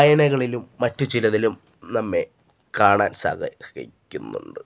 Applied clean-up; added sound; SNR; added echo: none; none; none; none.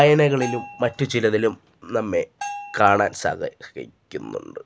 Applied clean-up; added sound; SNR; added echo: none; Bell; 16 dB; none.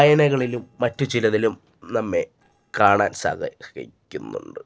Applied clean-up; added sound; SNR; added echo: neural separator model SepFormer DNS4.